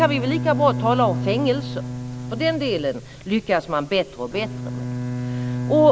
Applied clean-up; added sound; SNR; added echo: none; Bowed string instrument; 6 dB; none.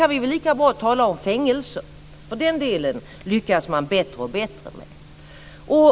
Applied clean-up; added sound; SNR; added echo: none; none; none; none.